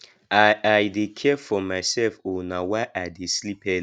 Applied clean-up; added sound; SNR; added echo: none; none; none; none.